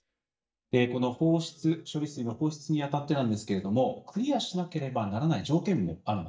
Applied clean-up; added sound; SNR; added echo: neural mask model DeepFilterNet 3.